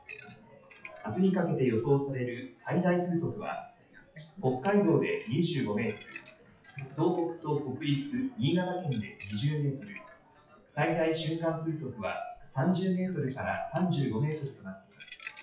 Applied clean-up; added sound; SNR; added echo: classical method WPE with log-MMSE.